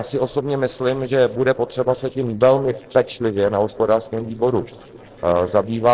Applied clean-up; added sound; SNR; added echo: neural separator model SepFormer DNS4.